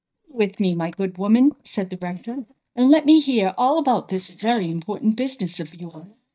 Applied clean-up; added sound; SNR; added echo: neural mask model DeepFilterNet 3.